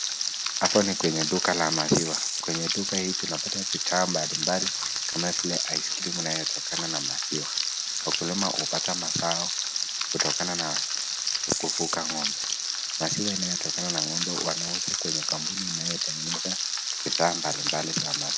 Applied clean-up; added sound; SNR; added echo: none; Frying (food); -3 dB; none.